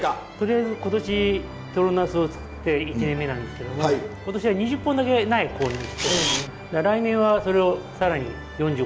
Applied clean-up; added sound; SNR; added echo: none; Camera; 3 dB; none.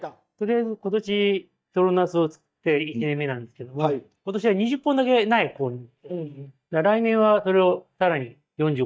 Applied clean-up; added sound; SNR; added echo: neural mask model DeepFilterNet 3.